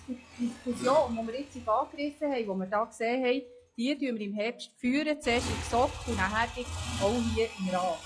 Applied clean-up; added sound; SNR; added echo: classical method log-MMSE.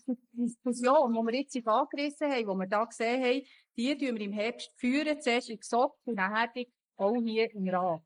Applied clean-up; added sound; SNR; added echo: neural mask model Resemble Enhance denoiser.